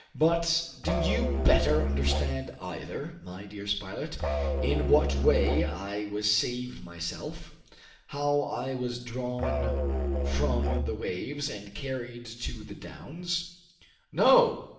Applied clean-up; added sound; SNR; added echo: none; Musical instrument; -1 dB; reverberation time 0.7 s.